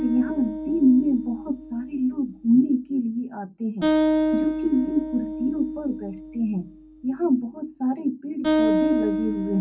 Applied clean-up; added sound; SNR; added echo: none; Acoustic guitar; 3 dB; reverberation time 0.3 s.